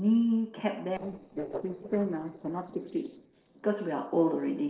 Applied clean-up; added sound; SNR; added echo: neural separator model SepFormer DNS4.